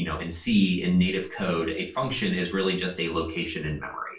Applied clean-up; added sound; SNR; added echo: none; none; none; reverberation time 0.3 s.